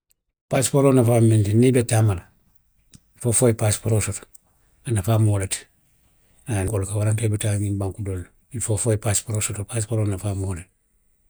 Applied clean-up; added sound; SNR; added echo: neural mask model DeepFilterNet 3.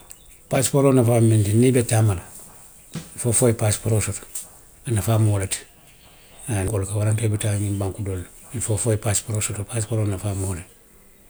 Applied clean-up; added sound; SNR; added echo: none; Snare drum; 19 dB; none.